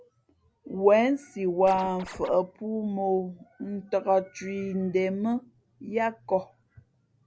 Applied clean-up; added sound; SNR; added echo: none; Scratching (performance technique); 15 dB; none.